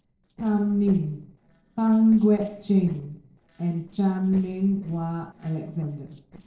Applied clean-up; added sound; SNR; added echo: neural separator model SepFormer DNS4.